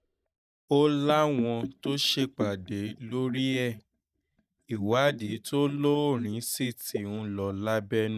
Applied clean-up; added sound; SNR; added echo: neural mask model DeepFilterNet 3.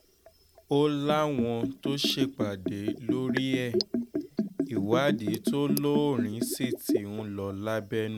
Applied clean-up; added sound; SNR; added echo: none; Liquid; 2 dB; none.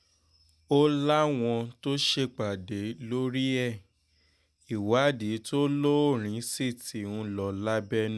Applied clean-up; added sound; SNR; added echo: none; none; none; none.